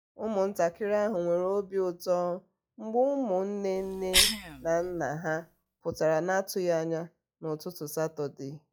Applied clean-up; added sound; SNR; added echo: classical method log-MMSE.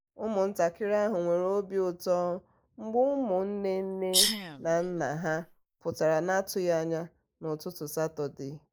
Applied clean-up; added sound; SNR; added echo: neural mask model Resemble Enhance denoiser.